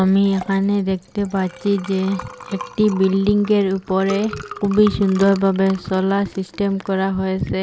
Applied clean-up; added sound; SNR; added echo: none; Liquid; 18 dB; none.